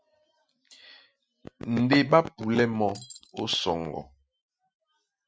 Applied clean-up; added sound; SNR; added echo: classical method Wiener filter.